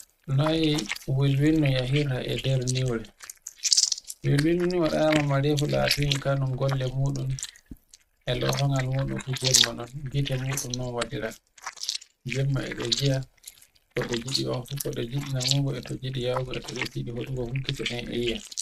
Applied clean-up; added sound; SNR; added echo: neural mask model RNNoise.